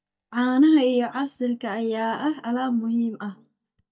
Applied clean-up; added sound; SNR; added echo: neural mask model DeepFilterNet 3.